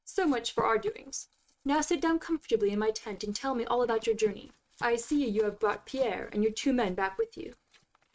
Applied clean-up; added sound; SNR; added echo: neural mask model RNNoise.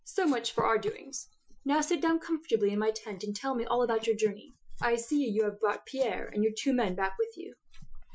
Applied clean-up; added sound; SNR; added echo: classical method Wiener filter.